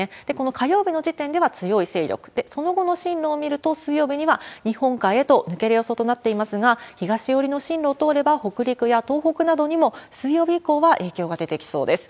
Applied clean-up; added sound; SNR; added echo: none; none; none; none.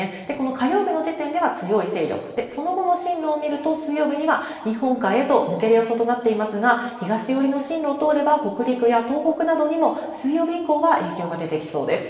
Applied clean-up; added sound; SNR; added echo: none; none; none; reverberation time 1.2 s.